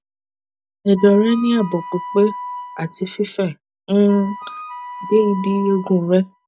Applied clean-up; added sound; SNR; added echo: none; Wind instrument, woodwind instrument; 13 dB; none.